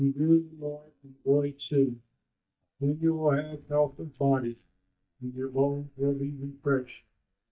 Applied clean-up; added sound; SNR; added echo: neural mask model DeepFilterNet 3.